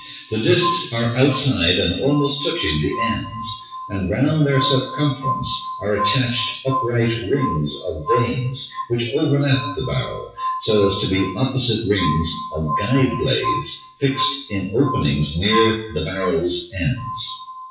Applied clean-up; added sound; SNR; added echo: classical method WPE with log-MMSE.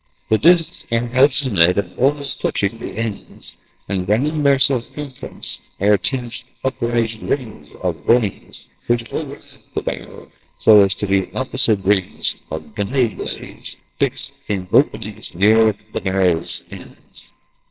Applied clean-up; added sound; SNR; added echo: neural separator model SepFormer WHAMR!.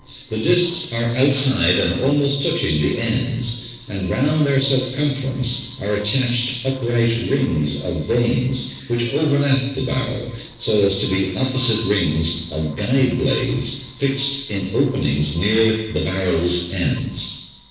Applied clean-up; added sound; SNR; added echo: neural separator model SepFormer DNS4.